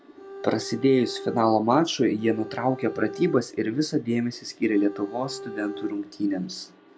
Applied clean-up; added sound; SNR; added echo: none; Bowed string instrument; 14 dB; none.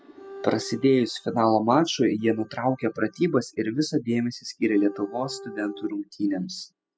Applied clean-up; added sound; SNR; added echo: classical method spectral subtraction.